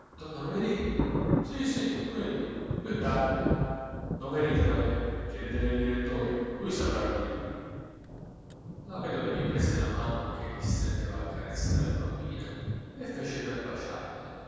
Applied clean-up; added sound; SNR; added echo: none; Thunder; 5 dB; reverberation time 2.1 s.